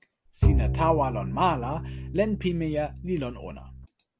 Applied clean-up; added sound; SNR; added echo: none; Bowed string instrument; 0 dB; none.